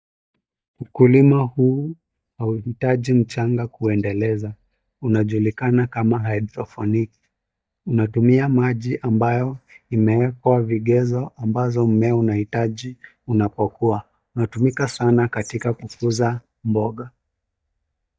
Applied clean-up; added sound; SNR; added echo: neural mask model DeepFilterNet 3.